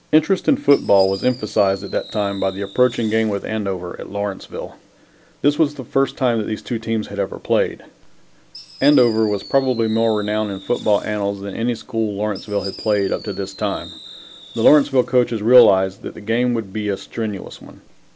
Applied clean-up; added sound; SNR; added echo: none; Fireworks; 19 dB; none.